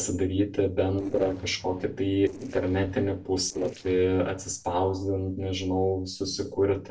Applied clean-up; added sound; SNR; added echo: neural separator model SepFormer DNS4.